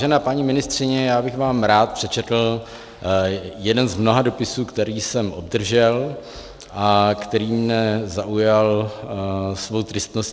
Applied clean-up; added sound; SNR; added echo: none; none; none; none.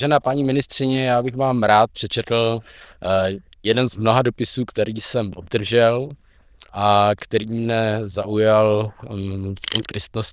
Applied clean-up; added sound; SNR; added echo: neural diffusion model UNIVERSE++.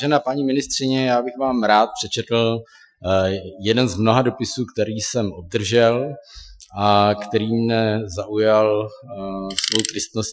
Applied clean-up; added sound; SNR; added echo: classical method Wiener filter.